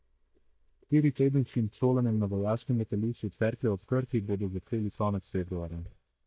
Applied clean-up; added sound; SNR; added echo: neural mask model DeepFilterNet 3.